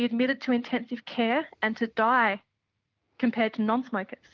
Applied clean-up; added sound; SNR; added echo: none; none; none; none.